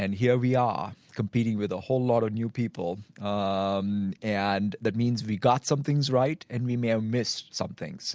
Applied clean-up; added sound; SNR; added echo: none; none; none; none.